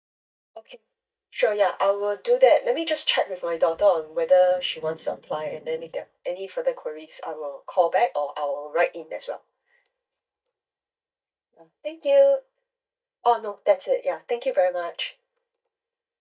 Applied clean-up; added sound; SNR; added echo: neural mask model DeepFilterNet 3.